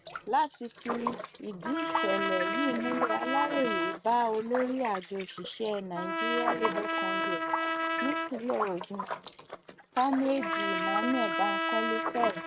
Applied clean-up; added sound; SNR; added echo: neural mask model RNNoise.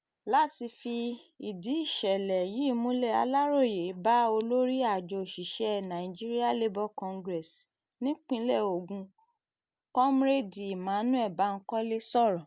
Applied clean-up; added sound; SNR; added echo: none; none; none; none.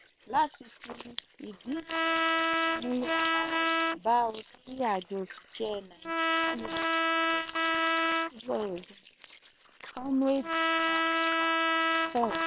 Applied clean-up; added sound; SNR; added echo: neural separator model SepFormer WHAM!.